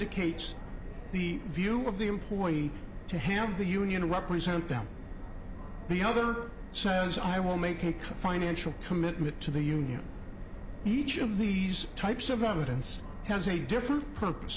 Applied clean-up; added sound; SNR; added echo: none; Subway, metro, underground; 9 dB; none.